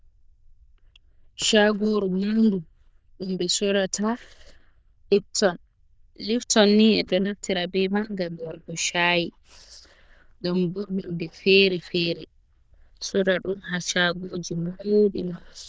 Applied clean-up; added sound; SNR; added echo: neural diffusion model UNIVERSE++.